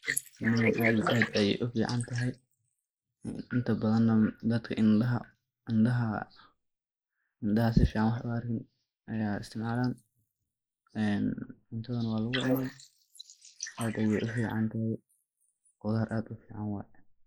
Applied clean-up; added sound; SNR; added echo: neural mask model Resemble Enhance denoiser.